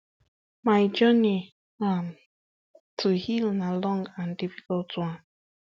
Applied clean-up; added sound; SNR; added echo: none; none; none; none.